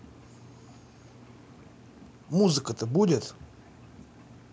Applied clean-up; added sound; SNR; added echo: none; Engine; 20 dB; none.